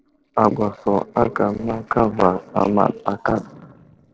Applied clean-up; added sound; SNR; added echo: neural separator model SepFormer DNS4.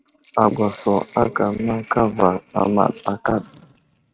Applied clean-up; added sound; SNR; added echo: neural mask model RNNoise.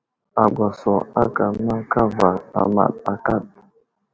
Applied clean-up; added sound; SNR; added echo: none; none; none; none.